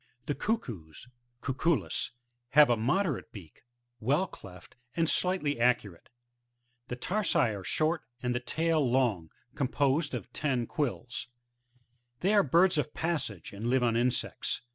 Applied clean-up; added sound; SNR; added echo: none; none; none; none.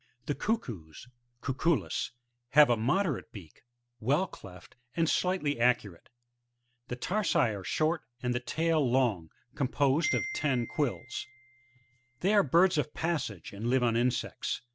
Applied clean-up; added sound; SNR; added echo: none; Marimba, xylophone; 12 dB; none.